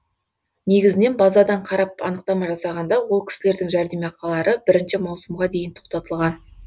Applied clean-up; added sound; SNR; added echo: none; none; none; none.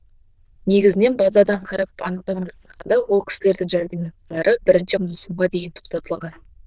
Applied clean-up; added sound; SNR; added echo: neural diffusion model UNIVERSE++.